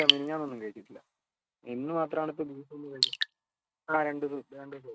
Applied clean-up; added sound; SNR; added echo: neural mask model RNNoise.